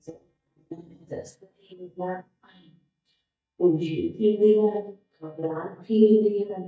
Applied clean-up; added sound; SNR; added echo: neural mask model DeepFilterNet 3.